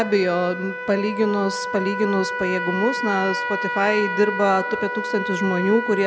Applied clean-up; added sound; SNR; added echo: none; Trumpet; 5 dB; none.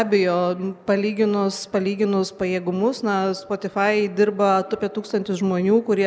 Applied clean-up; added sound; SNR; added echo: none; none; none; none.